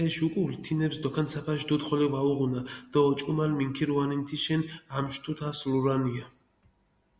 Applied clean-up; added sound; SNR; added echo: none; none; none; none.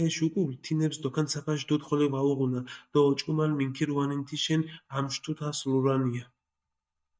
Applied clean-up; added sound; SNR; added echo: neural mask model DeepFilterNet 3.